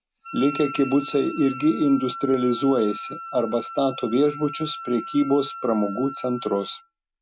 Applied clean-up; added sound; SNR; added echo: none; Wind instrument, woodwind instrument; 12 dB; none.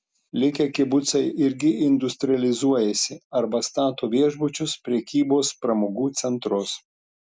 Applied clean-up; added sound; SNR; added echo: none; none; none; none.